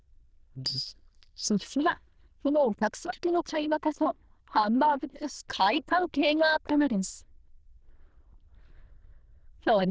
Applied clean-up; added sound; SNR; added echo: neural diffusion model UNIVERSE++.